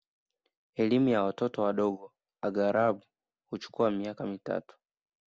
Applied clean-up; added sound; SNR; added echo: none; none; none; none.